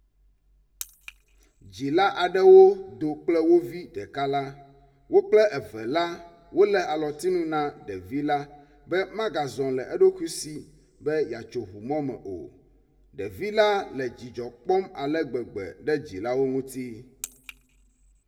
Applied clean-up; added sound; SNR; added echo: none; none; none; reverberation time 0.7 s.